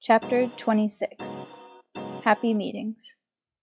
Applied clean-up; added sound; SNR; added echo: classical method log-MMSE.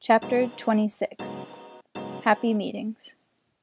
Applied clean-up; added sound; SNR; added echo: none; Keyboard (musical); 12 dB; none.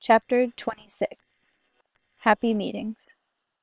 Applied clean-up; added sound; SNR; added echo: neural separator model SepFormer WHAM!.